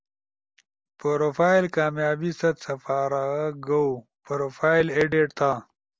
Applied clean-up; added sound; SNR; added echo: none; none; none; none.